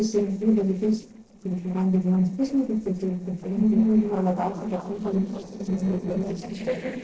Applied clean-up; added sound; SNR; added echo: neural separator model SepFormer DNS4.